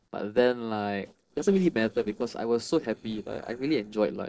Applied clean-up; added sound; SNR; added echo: neural separator model SepFormer DNS4.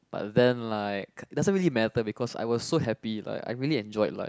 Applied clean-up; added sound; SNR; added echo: none; none; none; none.